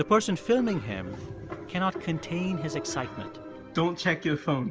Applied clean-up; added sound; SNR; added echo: none; none; none; none.